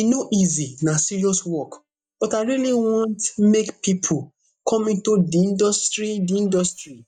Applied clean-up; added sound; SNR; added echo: neural mask model DeepFilterNet 3.